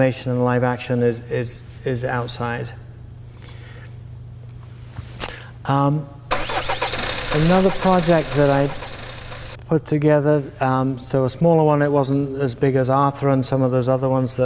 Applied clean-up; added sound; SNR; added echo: none; Car; 5 dB; none.